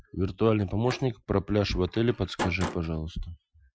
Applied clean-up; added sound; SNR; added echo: classical method Wiener filter.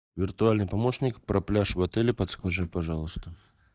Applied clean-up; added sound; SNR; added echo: neural mask model DeepFilterNet 3.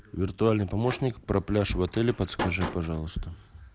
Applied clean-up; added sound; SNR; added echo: none; Slam; 11 dB; none.